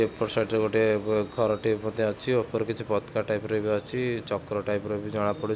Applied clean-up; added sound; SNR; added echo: none; none; none; none.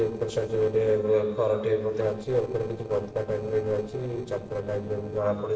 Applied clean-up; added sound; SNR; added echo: neural separator model SepFormer DNS4.